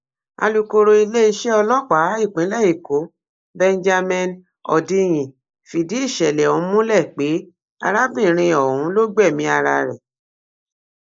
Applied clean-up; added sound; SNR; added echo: neural mask model Resemble Enhance denoiser.